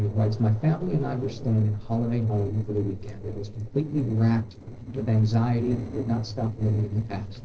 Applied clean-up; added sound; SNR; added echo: neural separator model SepFormer DNS4.